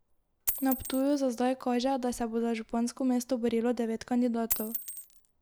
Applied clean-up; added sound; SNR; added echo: none; Coin (dropping); 11 dB; none.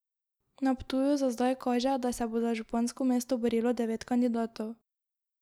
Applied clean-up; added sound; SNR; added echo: none; none; none; none.